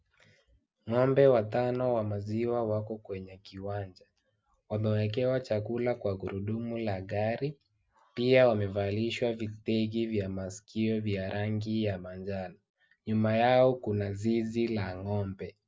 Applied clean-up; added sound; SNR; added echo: none; none; none; none.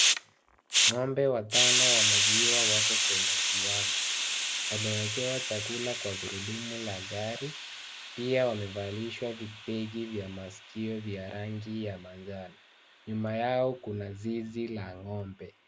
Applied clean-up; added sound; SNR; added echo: none; Hiss; -4 dB; none.